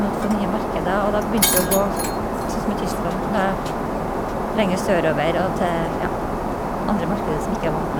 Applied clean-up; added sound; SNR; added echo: none; Shatter; -1 dB; none.